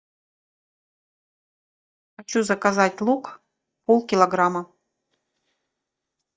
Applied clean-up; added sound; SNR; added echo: neural mask model DeepFilterNet 3.